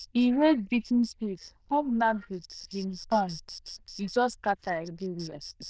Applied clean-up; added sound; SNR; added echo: neural diffusion model UNIVERSE++.